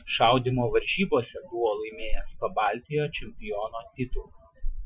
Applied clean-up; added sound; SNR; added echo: classical method Wiener filter.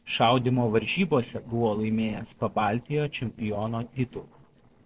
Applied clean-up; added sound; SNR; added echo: neural separator model SepFormer DNS4.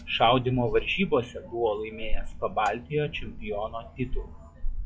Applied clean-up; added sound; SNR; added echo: classical method log-MMSE.